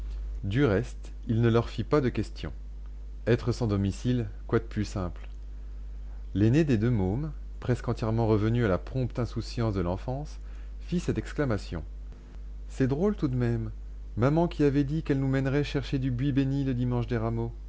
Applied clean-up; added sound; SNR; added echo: none; none; none; none.